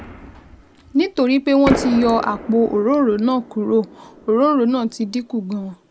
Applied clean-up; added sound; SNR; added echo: none; Fireworks; 13 dB; none.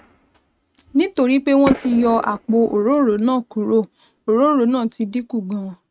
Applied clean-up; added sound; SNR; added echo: neural mask model RNNoise.